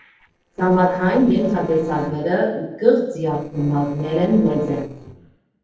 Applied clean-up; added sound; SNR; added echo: neural separator model SepFormer DNS4.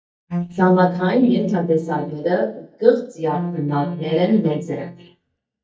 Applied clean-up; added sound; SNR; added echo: neural mask model DeepFilterNet 3.